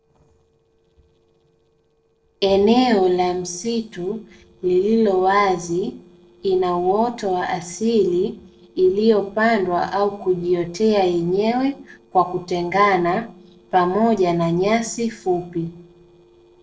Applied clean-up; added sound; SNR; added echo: neural separator model SepFormer DNS4.